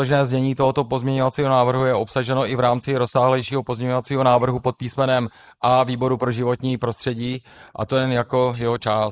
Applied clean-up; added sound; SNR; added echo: neural mask model Resemble Enhance denoiser.